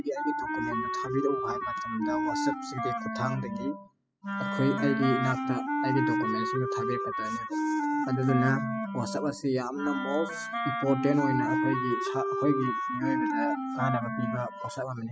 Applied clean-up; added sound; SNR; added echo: classical method spectral subtraction.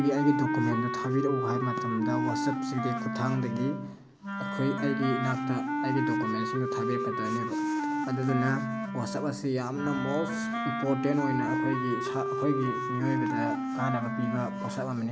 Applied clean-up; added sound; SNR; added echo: none; Wind instrument, woodwind instrument; 1 dB; none.